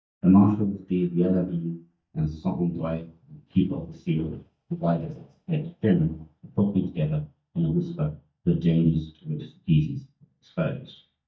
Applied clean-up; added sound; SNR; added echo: neural mask model DeepFilterNet 3.